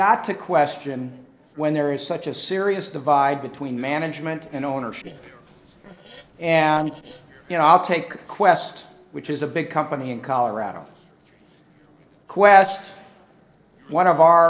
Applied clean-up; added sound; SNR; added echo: neural separator model SepFormer DNS4.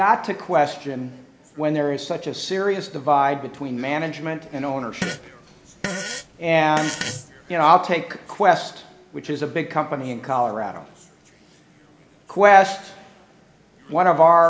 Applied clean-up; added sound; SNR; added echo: none; Fart; 11 dB; reverberation time 0.6 s.